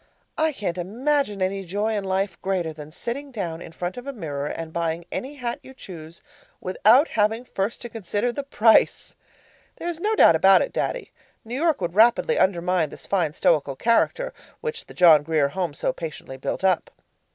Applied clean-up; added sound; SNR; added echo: none; none; none; none.